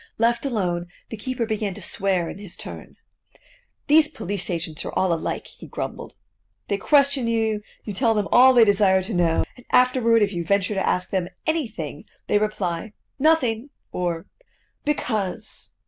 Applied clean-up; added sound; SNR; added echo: none; none; none; none.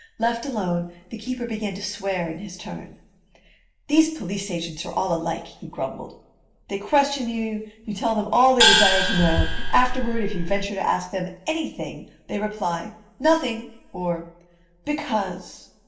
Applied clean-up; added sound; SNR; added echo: none; Gong; -5 dB; reverberation time 0.9 s.